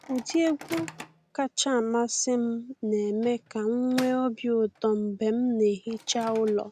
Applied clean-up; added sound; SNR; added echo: none; Microwave oven; 19 dB; none.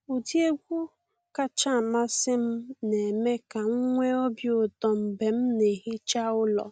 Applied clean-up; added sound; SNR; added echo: none; none; none; none.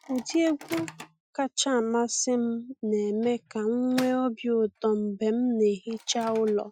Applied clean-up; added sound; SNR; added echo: classical method Wiener filter.